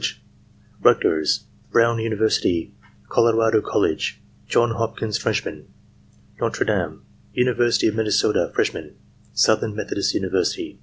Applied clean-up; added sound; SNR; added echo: none; none; none; none.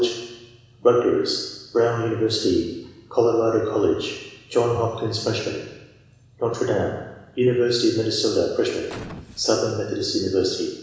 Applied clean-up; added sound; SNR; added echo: none; Boom; 17 dB; reverberation time 1.0 s.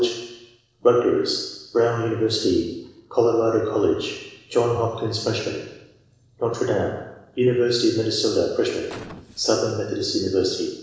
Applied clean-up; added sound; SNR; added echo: neural separator model SepFormer DNS4.